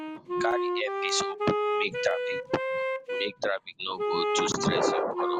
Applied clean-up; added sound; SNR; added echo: none; Wind instrument, woodwind instrument; -1 dB; none.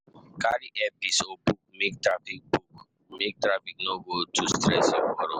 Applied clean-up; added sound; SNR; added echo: none; none; none; none.